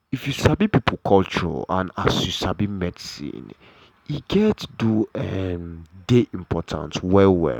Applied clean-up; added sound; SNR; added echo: none; none; none; none.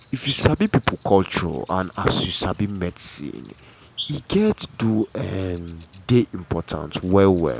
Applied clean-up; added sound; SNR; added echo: none; Insect; 12 dB; none.